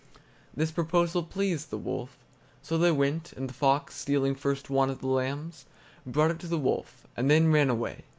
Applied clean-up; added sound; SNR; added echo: none; none; none; none.